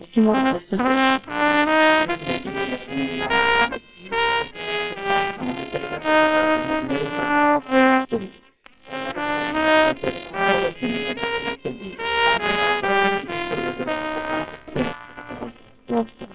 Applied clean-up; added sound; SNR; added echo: neural separator model SepFormer WHAMR!.